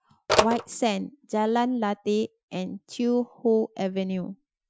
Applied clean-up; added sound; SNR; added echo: classical method Wiener filter.